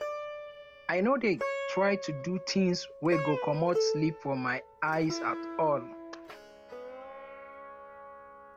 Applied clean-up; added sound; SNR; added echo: none; Plucked string instrument; 6 dB; none.